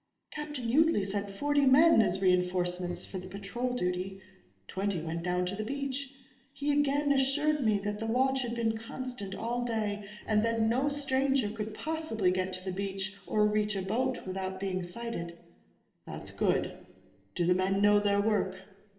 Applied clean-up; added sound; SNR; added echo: neural separator model SepFormer DNS4.